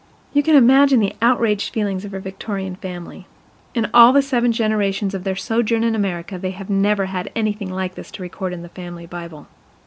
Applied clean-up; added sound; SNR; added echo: none; none; none; none.